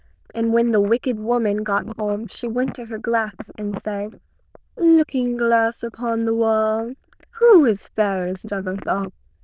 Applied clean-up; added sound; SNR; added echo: neural diffusion model UNIVERSE++.